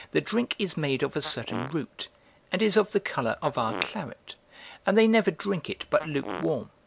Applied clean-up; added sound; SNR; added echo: none; Fart; 13 dB; none.